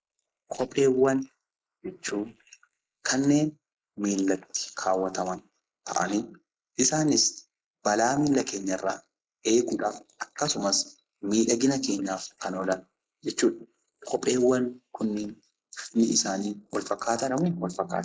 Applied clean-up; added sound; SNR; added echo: neural mask model Resemble Enhance denoiser.